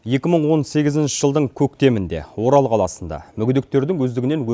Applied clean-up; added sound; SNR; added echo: none; none; none; none.